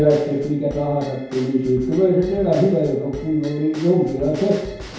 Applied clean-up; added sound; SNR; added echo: none; Bell / Drum / Drum kit; 18 dB; reverberation time 1.0 s.